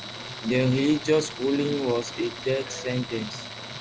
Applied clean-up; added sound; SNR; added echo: none; Tools; 12 dB; none.